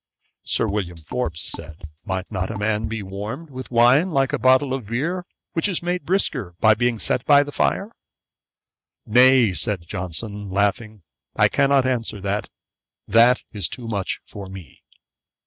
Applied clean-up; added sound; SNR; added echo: neural mask model RNNoise.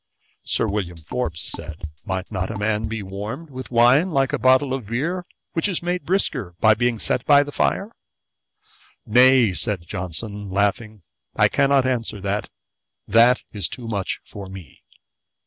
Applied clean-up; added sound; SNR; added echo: none; Drum kit; 8 dB; none.